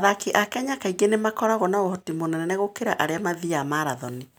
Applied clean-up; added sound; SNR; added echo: none; none; none; none.